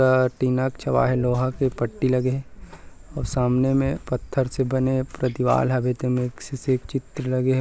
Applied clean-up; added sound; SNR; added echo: none; none; none; none.